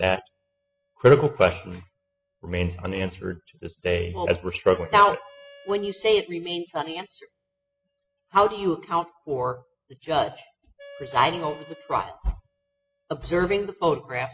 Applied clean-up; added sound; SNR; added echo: classical method spectral subtraction.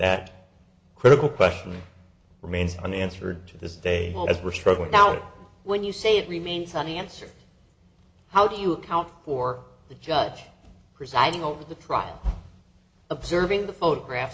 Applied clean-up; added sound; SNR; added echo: none; none; none; none.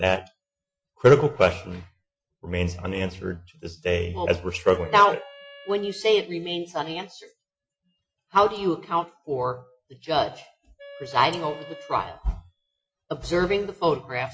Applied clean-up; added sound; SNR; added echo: classical method Wiener filter.